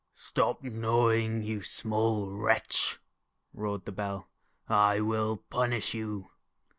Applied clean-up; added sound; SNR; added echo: none; none; none; none.